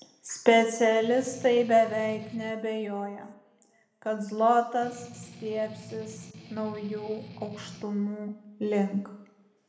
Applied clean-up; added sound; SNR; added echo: none; Strum; 17 dB; reverberation time 0.9 s.